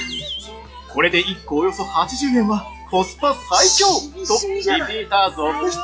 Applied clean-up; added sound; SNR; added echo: classical method log-MMSE.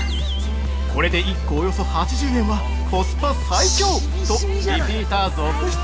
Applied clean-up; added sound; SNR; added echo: none; Musical instrument; -2 dB; none.